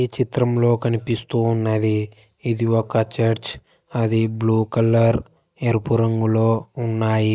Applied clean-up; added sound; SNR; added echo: none; none; none; none.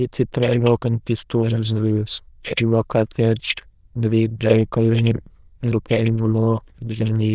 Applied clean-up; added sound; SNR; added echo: neural diffusion model UNIVERSE++.